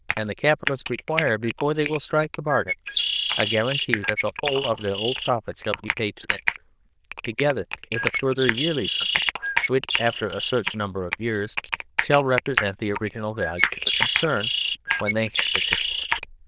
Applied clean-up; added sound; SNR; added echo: neural diffusion model UNIVERSE++.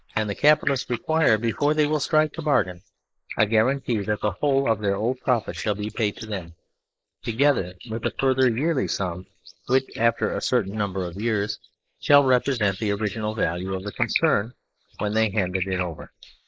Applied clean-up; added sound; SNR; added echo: neural mask model Resemble Enhance denoiser.